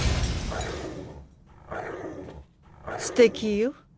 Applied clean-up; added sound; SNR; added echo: none; Growling; 10 dB; none.